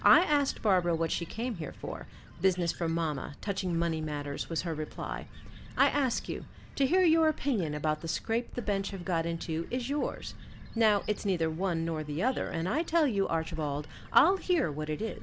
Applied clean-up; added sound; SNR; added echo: none; Bird; 14 dB; none.